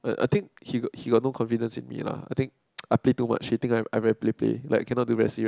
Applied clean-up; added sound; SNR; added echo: none; none; none; none.